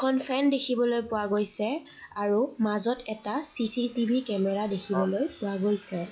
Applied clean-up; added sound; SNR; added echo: classical method log-MMSE.